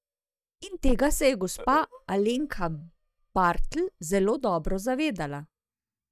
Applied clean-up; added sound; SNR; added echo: neural mask model DeepFilterNet 3.